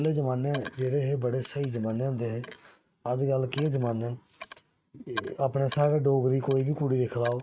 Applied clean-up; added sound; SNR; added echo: neural mask model RNNoise.